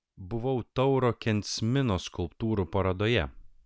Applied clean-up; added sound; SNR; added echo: none; none; none; none.